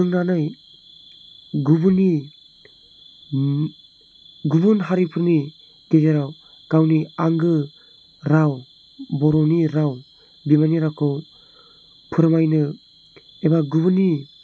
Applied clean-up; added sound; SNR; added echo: none; none; none; none.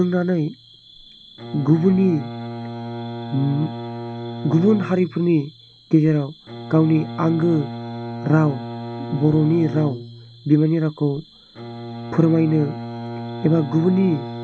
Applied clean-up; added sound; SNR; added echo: none; Bowed string instrument; 11 dB; none.